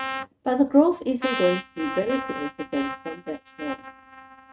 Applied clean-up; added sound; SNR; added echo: neural mask model RNNoise.